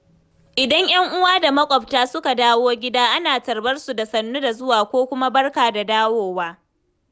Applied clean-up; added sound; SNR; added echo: none; none; none; none.